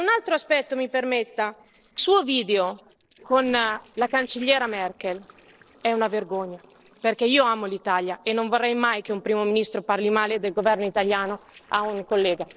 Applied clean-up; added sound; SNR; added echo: neural separator model SepFormer DNS4.